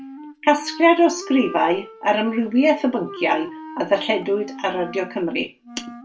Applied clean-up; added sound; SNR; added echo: none; Wind instrument, woodwind instrument; 16 dB; reverberation time 0.2 s.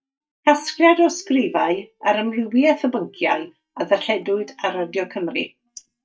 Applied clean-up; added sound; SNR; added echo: neural mask model DeepFilterNet 3.